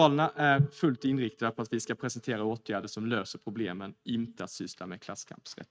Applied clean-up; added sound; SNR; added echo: neural mask model RNNoise.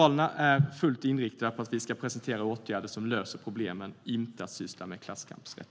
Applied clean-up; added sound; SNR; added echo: none; none; none; none.